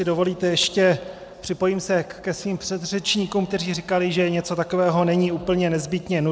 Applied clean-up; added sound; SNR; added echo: none; none; none; none.